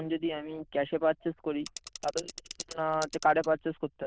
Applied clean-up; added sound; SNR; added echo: neural diffusion model UNIVERSE++.